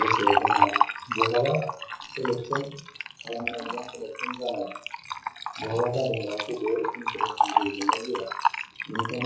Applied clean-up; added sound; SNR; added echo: classical method WPE with log-MMSE.